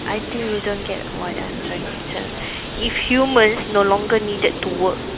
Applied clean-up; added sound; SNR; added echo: none; Bird; 7 dB; none.